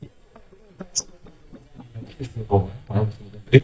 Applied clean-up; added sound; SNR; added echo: neural mask model DeepFilterNet 3.